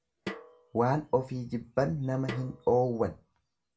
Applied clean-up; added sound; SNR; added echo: none; Snare drum; 15 dB; reverberation time 0.3 s.